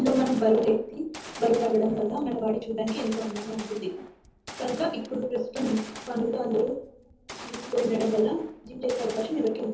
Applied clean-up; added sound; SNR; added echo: none; Gunshot, gunfire; 17 dB; reverberation time 0.7 s.